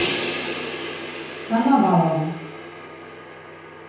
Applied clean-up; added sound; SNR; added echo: none; Crash cymbal; 5 dB; reverberation time 0.9 s.